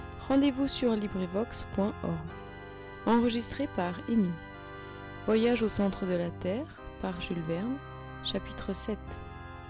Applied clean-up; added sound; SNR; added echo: none; Organ; 12 dB; none.